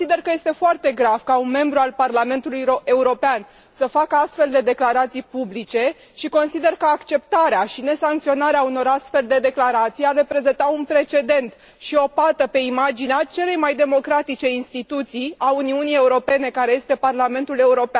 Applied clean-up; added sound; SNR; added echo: none; none; none; none.